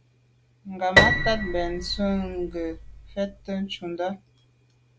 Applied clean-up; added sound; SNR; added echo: none; Piano; -4 dB; none.